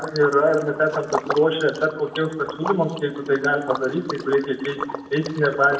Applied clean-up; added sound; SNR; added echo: none; Liquid; 11 dB; reverberation time 0.7 s.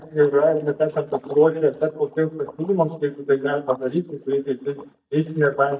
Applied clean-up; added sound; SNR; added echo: neural mask model DeepFilterNet 3.